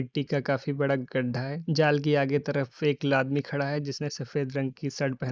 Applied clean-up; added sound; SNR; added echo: neural mask model Resemble Enhance denoiser.